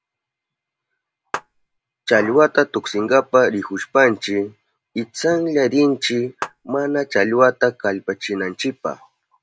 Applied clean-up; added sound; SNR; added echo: none; Clapping; 11 dB; none.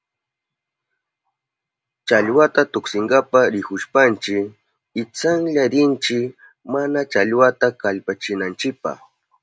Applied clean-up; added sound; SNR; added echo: none; none; none; none.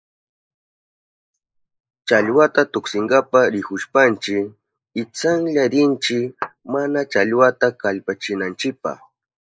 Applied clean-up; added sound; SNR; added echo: neural mask model Resemble Enhance denoiser.